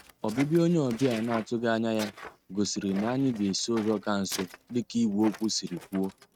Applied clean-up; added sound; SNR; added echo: neural mask model RNNoise.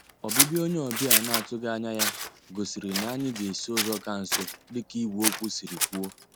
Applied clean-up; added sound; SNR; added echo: none; Scissors; -1 dB; none.